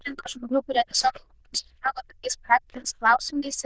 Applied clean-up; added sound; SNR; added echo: neural diffusion model UNIVERSE++.